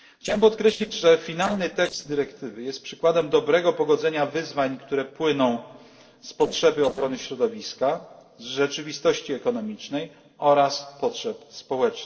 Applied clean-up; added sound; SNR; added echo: neural separator model SepFormer DNS4.